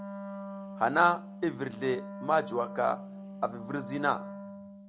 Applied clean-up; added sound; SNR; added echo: none; Wind instrument, woodwind instrument; 10 dB; none.